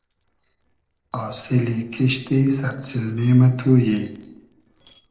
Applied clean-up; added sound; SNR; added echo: neural separator model SepFormer DNS4.